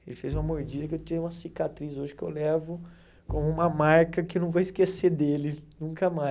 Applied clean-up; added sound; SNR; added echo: none; Bowed string instrument; 13 dB; none.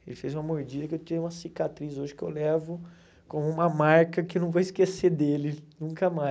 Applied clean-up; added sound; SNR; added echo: none; none; none; none.